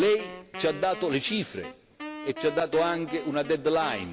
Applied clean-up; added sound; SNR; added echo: none; Wind instrument, woodwind instrument; 13 dB; none.